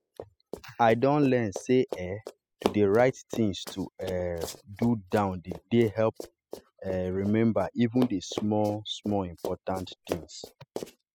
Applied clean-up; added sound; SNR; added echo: classical method spectral subtraction.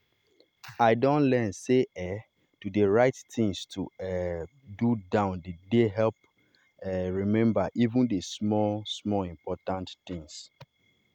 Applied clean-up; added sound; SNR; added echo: none; none; none; none.